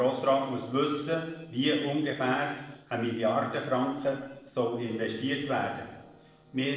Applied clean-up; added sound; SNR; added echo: neural separator model SepFormer DNS4.